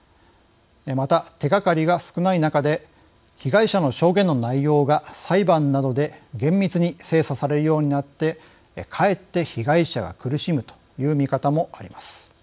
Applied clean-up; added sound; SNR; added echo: none; none; none; none.